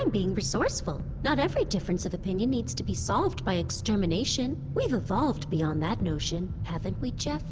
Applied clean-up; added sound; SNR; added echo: none; none; none; none.